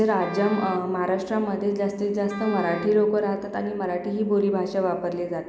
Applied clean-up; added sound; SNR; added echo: none; Wind instrument, woodwind instrument; 16 dB; none.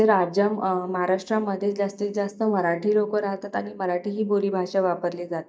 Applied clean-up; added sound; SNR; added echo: neural mask model DeepFilterNet 3.